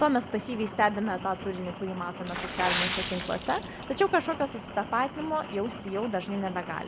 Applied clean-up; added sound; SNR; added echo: none; Water / Splash, splatter + Rain; 7 dB; none.